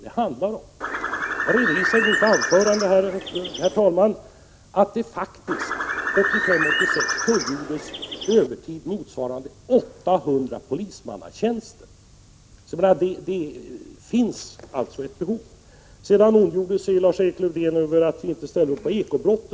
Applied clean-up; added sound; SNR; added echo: none; Bird; 2 dB; none.